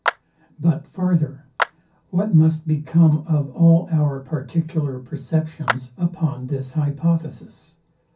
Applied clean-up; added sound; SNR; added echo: none; Clapping; 10 dB; reverberation time 0.3 s.